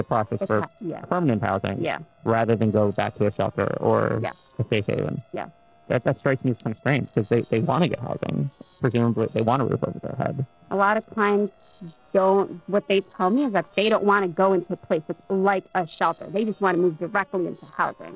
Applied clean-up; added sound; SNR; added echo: neural separator model SepFormer DNS4.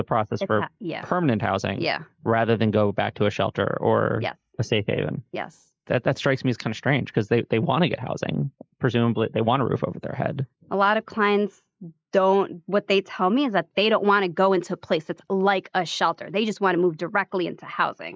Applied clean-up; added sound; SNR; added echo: neural mask model Resemble Enhance denoiser.